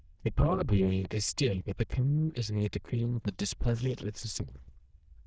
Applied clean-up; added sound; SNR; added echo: neural diffusion model UNIVERSE++.